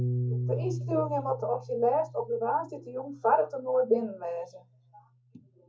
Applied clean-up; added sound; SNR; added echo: none; Piano; 7 dB; reverberation time 0.4 s.